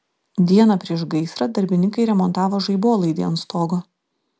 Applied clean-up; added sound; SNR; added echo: none; none; none; none.